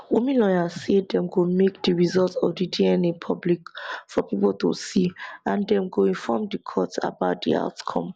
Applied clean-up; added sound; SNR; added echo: none; none; none; none.